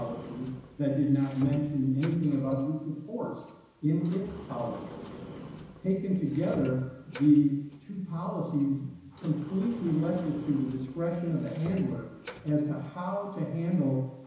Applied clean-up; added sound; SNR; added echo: none; Sliding door; 16 dB; reverberation time 1.0 s.